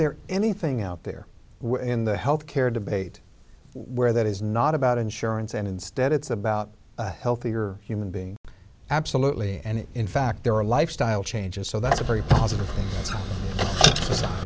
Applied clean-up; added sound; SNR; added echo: none; Squeak; -2 dB; none.